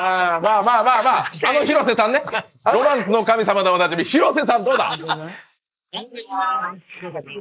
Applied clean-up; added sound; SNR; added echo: neural mask model Resemble Enhance denoiser.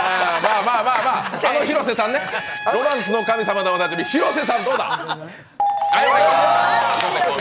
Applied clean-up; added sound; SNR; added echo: none; Camera + Trumpet; 13 dB; none.